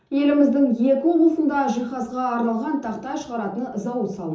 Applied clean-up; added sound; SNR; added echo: none; none; none; reverberation time 0.6 s.